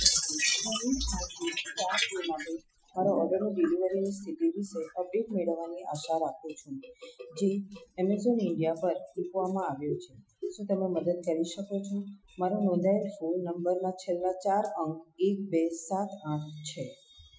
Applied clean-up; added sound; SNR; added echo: classical method Wiener filter.